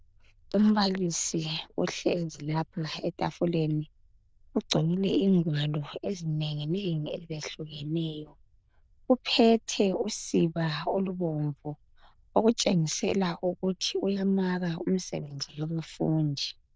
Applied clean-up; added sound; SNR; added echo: neural diffusion model UNIVERSE++.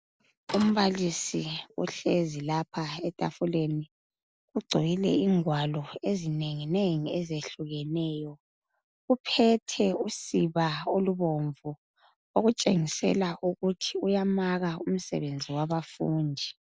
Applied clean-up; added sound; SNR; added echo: none; Printer; 9 dB; none.